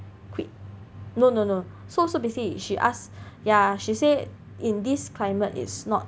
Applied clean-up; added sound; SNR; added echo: none; none; none; none.